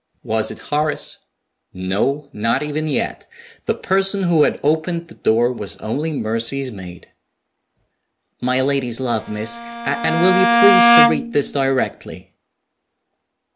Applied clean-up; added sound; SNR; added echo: none; Bowed string instrument; -3 dB; none.